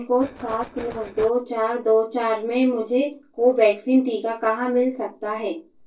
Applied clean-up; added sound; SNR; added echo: neural separator model SepFormer DNS4.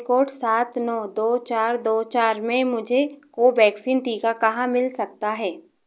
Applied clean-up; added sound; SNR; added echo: none; none; none; none.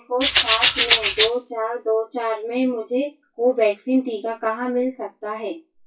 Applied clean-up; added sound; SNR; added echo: classical method WPE with log-MMSE.